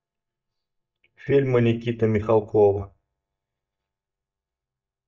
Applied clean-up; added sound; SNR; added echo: neural mask model DeepFilterNet 3.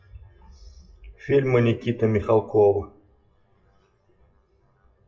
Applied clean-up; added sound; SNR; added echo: classical method WPE with log-MMSE.